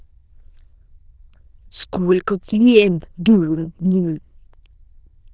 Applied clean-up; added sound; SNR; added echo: neural diffusion model UNIVERSE++.